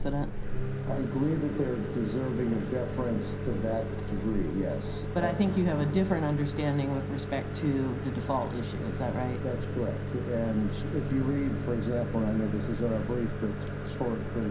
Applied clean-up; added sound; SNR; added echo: none; Microwave oven; 2 dB; reverberation time 0.3 s.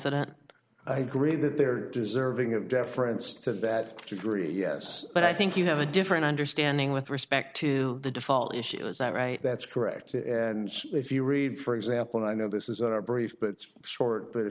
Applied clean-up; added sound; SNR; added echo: none; none; none; none.